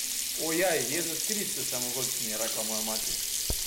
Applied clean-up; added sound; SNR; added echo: none; Sink (filling or washing); -4 dB; none.